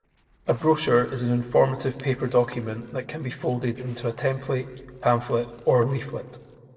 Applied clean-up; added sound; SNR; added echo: neural separator model SepFormer DNS4.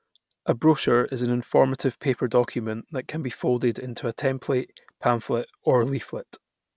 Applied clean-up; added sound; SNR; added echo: none; none; none; none.